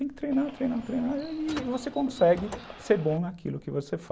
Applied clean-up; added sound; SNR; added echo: none; Bird + Car; 16 dB; none.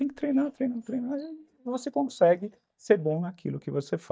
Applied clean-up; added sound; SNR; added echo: neural mask model DeepFilterNet 3.